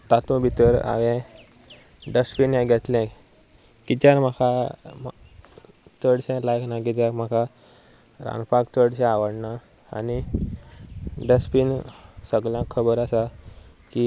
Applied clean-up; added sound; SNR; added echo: none; none; none; none.